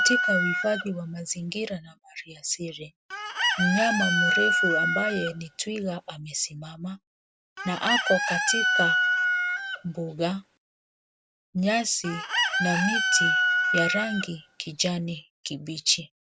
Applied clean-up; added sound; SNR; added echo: none; Chicken, rooster; -2 dB; none.